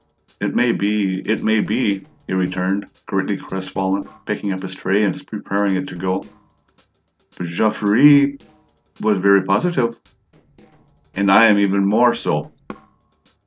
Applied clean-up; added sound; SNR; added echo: neural separator model SepFormer DNS4.